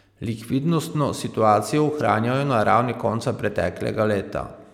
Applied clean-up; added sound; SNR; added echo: none; none; none; none.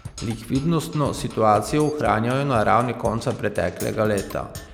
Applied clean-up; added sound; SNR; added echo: none; Percussion; 16 dB; none.